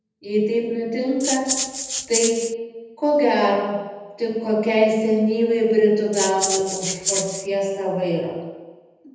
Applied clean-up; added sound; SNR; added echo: none; Rattle (instrument); 3 dB; reverberation time 1.1 s.